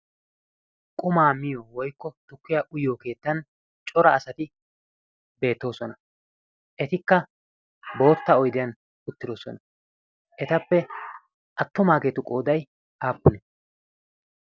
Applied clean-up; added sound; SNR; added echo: none; none; none; none.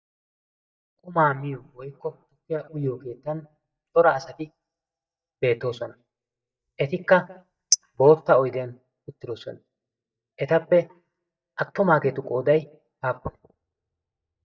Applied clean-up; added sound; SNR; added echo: neural mask model DeepFilterNet 3.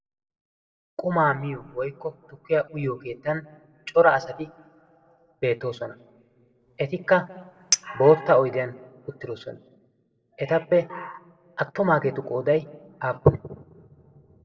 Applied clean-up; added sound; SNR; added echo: neural separator model SepFormer DNS4.